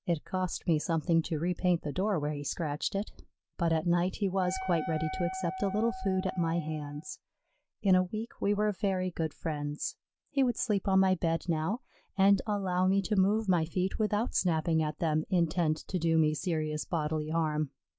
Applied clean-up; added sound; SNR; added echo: none; Wind instrument, woodwind instrument; 10 dB; none.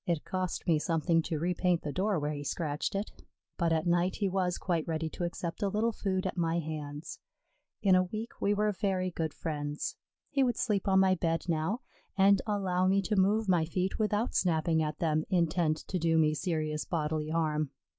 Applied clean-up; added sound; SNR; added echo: none; none; none; none.